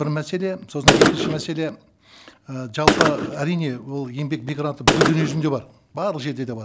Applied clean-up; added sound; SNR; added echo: none; Gunshot, gunfire; -2 dB; none.